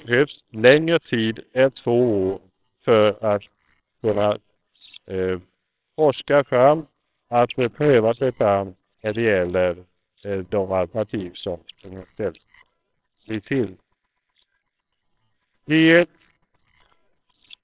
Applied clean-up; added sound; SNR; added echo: neural separator model SepFormer WHAMR!.